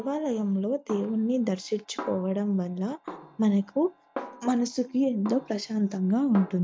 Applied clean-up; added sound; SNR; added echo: none; Snare drum; 17 dB; none.